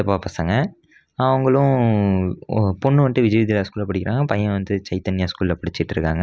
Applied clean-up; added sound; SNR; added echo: none; none; none; none.